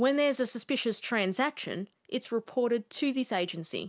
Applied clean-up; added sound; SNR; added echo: none; none; none; none.